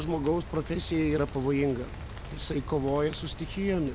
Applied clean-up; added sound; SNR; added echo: none; Rain; 10 dB; none.